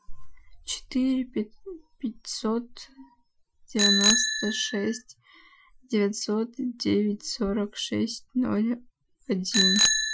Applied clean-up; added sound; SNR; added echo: classical method Wiener filter.